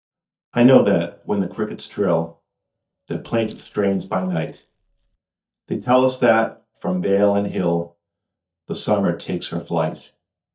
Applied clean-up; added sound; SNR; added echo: neural mask model DeepFilterNet 3.